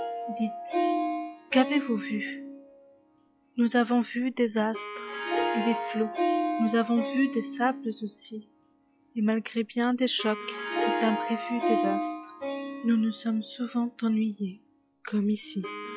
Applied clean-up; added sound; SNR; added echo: classical method log-MMSE.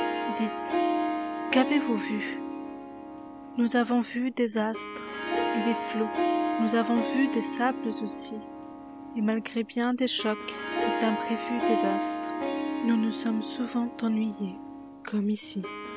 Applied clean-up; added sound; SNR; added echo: none; Harp; 2 dB; none.